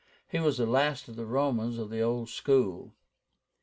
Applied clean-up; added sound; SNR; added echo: none; none; none; none.